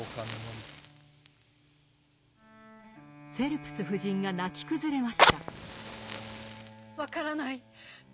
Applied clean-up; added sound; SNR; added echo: none; Fire; -2 dB; none.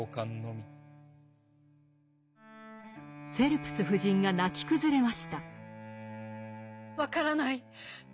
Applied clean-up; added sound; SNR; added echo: none; none; none; none.